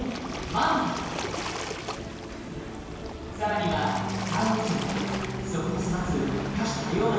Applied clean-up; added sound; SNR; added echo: none; Waves, surf; 3 dB; reverberation time 1.2 s.